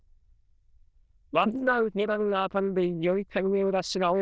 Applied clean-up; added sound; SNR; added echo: neural diffusion model UNIVERSE++.